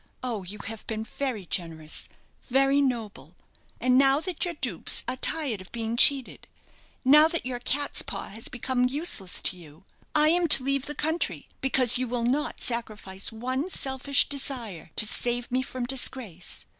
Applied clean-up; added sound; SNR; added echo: none; none; none; none.